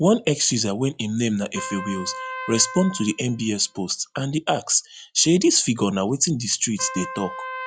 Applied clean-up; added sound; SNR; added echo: classical method log-MMSE.